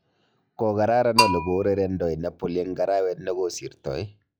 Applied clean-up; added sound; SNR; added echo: classical method log-MMSE.